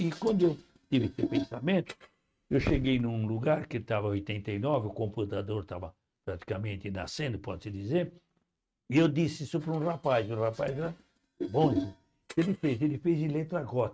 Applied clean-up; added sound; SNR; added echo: neural mask model RNNoise.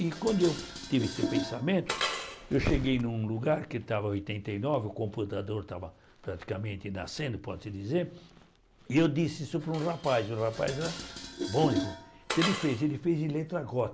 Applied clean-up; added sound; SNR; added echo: none; Dishes, pots, and pans; 9 dB; none.